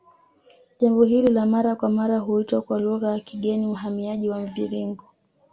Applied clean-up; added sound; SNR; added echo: none; none; none; none.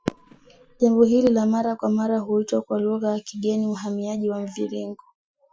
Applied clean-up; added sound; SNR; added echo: classical method Wiener filter.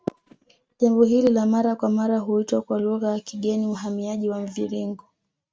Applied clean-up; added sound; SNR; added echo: neural mask model RNNoise.